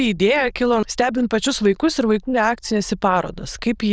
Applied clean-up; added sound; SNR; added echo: neural diffusion model UNIVERSE++.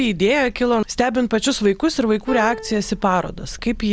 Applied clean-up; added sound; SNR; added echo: none; Piano; 13 dB; none.